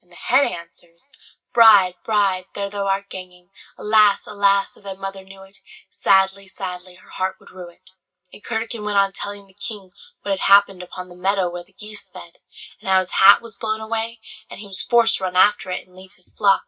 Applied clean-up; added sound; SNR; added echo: none; none; none; reverberation time 0.4 s.